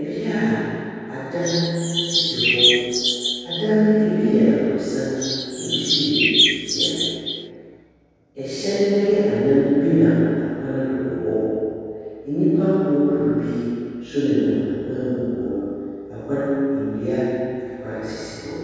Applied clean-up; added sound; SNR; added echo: none; Chirp, tweet; 1 dB; reverberation time 2.2 s.